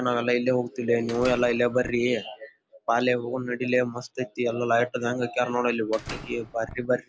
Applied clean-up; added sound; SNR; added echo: none; Slam; 14 dB; none.